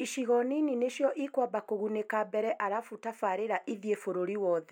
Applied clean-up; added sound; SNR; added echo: none; none; none; none.